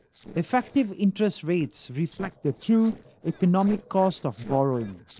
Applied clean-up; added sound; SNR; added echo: neural separator model SepFormer DNS4.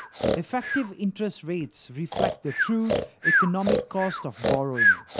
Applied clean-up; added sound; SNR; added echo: none; Breathing; -3 dB; none.